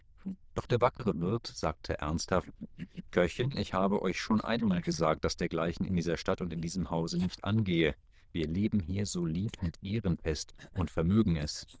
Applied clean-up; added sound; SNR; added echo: neural diffusion model UNIVERSE++.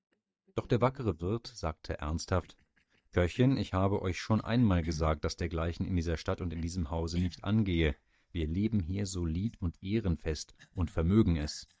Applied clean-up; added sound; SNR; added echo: neural mask model DeepFilterNet 3.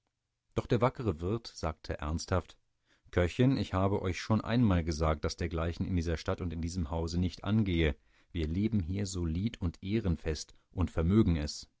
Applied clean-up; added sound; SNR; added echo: none; none; none; none.